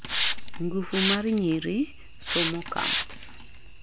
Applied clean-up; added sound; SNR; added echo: none; Hiss; 3 dB; none.